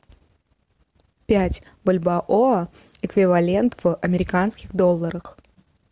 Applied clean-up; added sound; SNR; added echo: none; none; none; none.